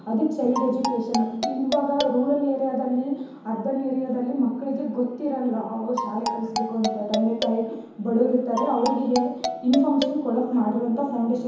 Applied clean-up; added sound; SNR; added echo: none; Marimba, xylophone; 6 dB; reverberation time 1.0 s.